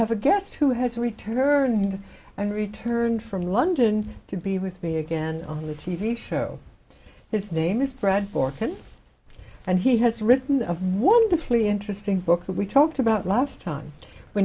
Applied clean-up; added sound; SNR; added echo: none; none; none; none.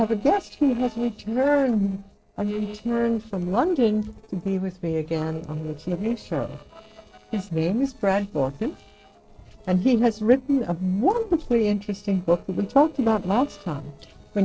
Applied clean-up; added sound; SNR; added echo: neural separator model SepFormer DNS4.